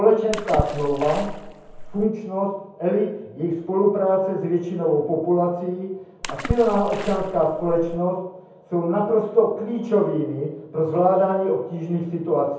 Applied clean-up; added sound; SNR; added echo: none; Water / Splash, splatter; 8 dB; reverberation time 0.9 s.